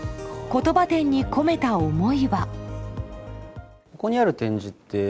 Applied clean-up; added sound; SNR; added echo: none; none; none; none.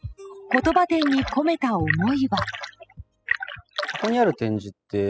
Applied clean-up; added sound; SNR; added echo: classical method spectral subtraction.